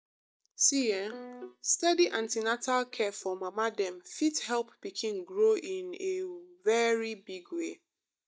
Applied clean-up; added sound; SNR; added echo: neural mask model DeepFilterNet 3.